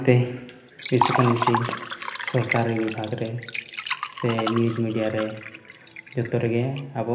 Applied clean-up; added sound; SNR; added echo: none; Liquid; 5 dB; reverberation time 1.1 s.